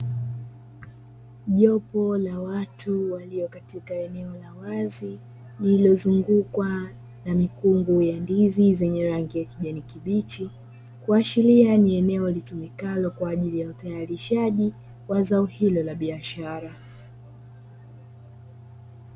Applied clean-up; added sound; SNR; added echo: none; none; none; none.